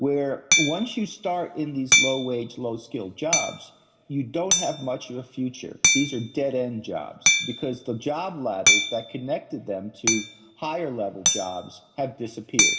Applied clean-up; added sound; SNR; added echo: none; Hammer; -2 dB; reverberation time 1.6 s.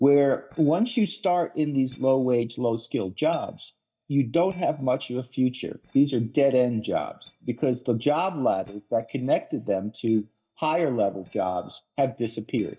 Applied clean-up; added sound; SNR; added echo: neural mask model DeepFilterNet 3.